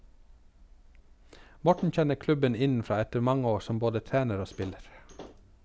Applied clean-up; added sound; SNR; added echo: none; Slam / Wood; 19 dB; none.